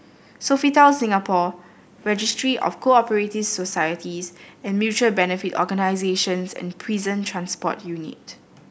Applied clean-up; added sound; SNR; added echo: none; none; none; none.